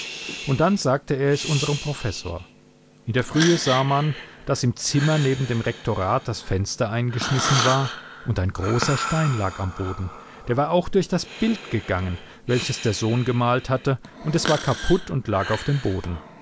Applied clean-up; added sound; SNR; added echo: none; Breathing; 10 dB; none.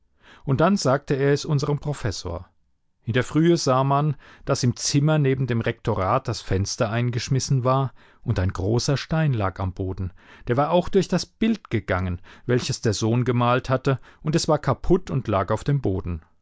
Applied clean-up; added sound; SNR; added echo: none; none; none; none.